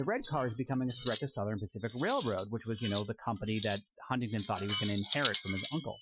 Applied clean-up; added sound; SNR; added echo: classical method Wiener filter.